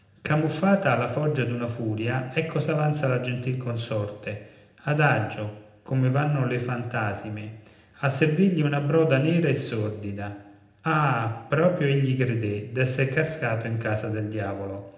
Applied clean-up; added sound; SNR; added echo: none; none; none; reverberation time 0.8 s.